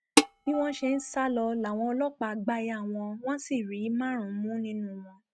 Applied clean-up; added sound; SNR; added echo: neural mask model RNNoise.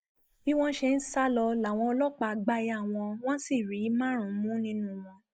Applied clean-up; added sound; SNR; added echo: neural mask model Resemble Enhance denoiser.